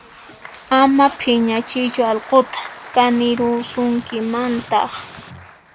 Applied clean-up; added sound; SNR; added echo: none; Guitar + Applause; 18 dB; none.